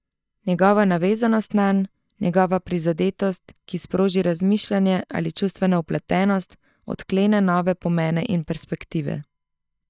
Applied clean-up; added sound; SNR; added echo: neural mask model DeepFilterNet 3.